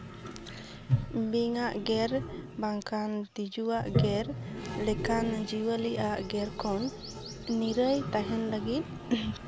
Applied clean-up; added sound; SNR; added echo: none; Toilet flush; 5 dB; none.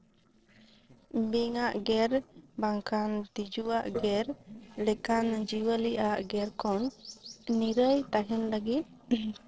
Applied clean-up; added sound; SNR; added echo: neural separator model SepFormer DNS4.